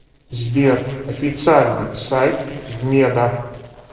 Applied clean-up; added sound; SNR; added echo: neural separator model SepFormer DNS4.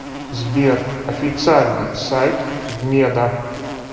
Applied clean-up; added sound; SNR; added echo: none; Insect; 12 dB; reverberation time 1.9 s.